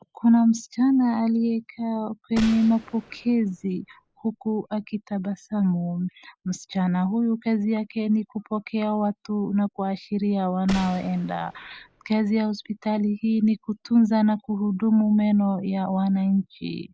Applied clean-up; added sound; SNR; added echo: none; Gunshot, gunfire; 17 dB; none.